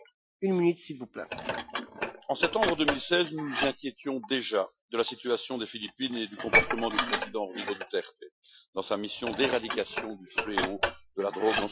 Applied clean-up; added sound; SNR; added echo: classical method Wiener filter.